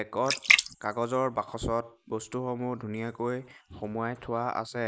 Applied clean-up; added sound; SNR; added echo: neural mask model Resemble Enhance denoiser.